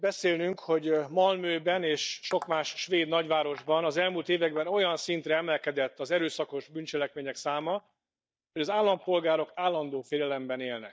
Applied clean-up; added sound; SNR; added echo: neural mask model DeepFilterNet 3.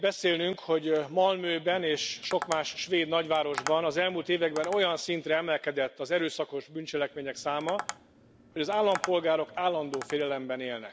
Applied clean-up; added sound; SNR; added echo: none; Tap; 13 dB; none.